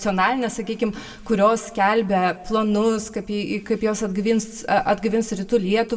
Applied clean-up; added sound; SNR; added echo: none; none; none; reverberation time 0.4 s.